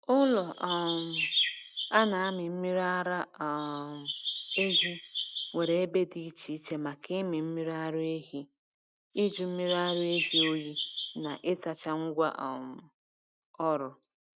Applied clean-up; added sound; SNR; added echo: neural mask model RNNoise.